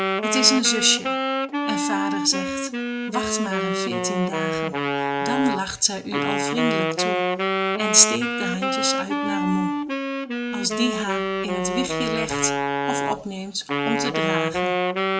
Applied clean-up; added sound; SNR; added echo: none; Wind instrument, woodwind instrument; -1 dB; none.